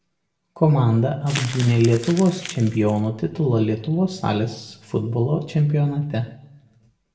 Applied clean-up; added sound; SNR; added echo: none; Crumpling, crinkling; 15 dB; reverberation time 0.6 s.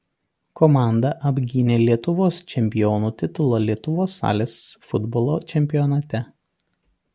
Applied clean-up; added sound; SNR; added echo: none; none; none; none.